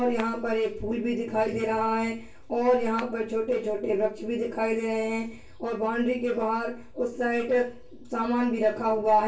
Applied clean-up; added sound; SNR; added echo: none; Clapping; 15 dB; reverberation time 0.3 s.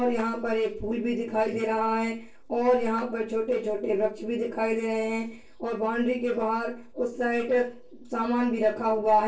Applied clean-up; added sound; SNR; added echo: neural separator model SepFormer DNS4.